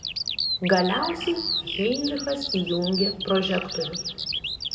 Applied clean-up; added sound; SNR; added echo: none; Bird vocalization, bird call, bird song; 4 dB; reverberation time 1.8 s.